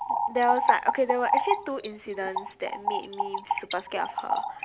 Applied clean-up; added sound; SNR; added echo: none; Trickle, dribble / Splash, splatter; -1 dB; none.